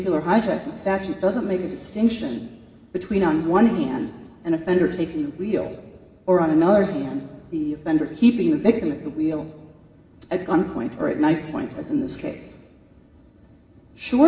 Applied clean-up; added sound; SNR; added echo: none; none; none; reverberation time 1.6 s.